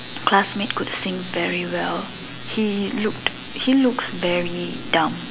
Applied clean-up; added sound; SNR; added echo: none; none; none; none.